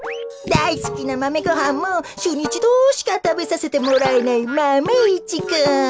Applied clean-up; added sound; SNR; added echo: none; Fireworks / Boom; 15 dB; none.